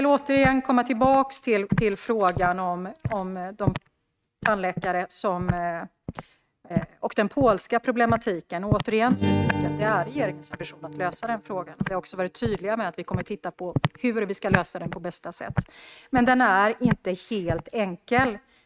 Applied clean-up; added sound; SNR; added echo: neural mask model RNNoise.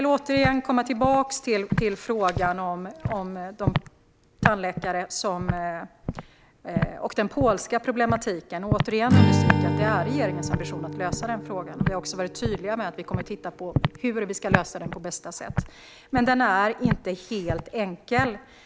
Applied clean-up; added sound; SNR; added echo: none; Strum + Walk, footsteps; 2 dB; none.